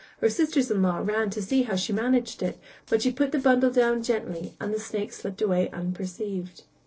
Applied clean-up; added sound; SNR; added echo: neural separator model SepFormer DNS4.